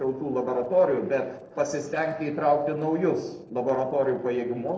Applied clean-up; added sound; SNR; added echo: neural separator model SepFormer DNS4.